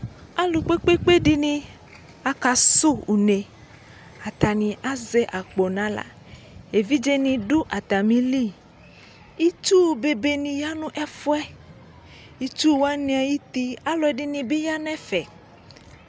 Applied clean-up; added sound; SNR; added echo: none; none; none; none.